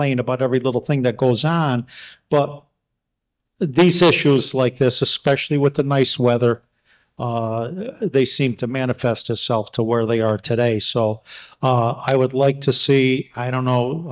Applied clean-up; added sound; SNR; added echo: neural mask model DeepFilterNet 3.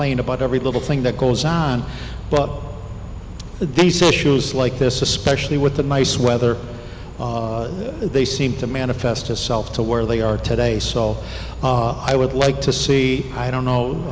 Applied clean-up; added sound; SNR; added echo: none; Insect; 12 dB; none.